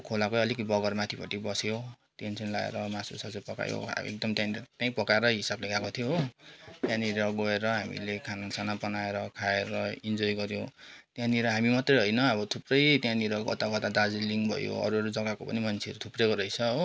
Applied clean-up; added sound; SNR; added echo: none; none; none; none.